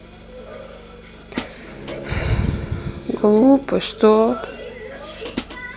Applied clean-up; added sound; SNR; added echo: none; Bowed string instrument + Hi-hat; 16 dB; none.